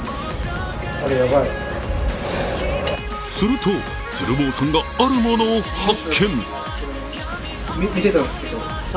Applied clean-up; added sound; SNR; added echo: none; none; none; none.